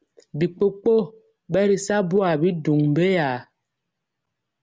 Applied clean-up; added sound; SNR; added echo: none; none; none; none.